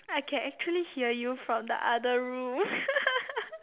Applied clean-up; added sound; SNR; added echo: none; none; none; none.